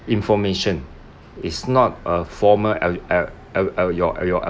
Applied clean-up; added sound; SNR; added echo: none; none; none; none.